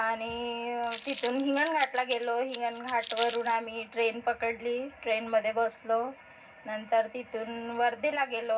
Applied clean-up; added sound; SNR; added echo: none; Crumpling, crinkling; 3 dB; reverberation time 0.4 s.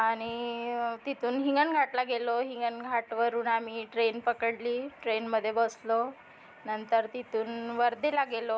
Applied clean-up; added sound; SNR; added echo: none; none; none; none.